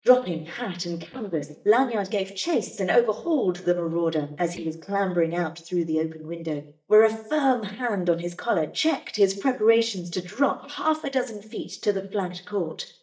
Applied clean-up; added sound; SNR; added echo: neural mask model DeepFilterNet 3.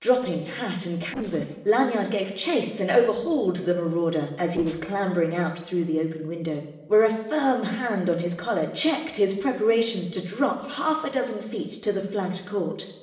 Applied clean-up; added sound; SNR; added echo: neural separator model SepFormer DNS4.